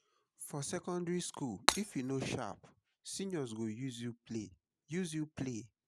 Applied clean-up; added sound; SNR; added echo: none; Shatter; -5 dB; none.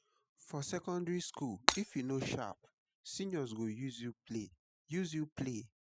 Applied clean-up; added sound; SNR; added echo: classical method spectral subtraction.